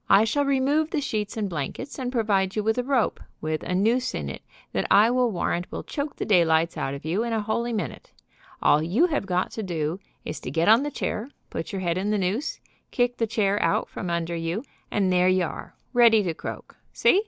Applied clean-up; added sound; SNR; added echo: none; none; none; none.